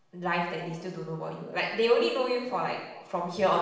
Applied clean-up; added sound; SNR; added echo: none; none; none; reverberation time 0.9 s.